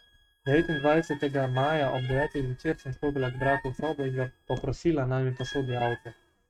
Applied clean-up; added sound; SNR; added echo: neural mask model RNNoise.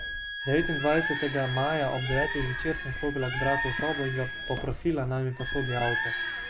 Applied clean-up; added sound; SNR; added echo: none; Wind instrument, woodwind instrument + Bird; 3 dB; none.